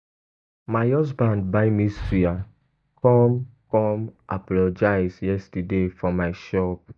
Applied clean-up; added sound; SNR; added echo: neural mask model DeepFilterNet 3.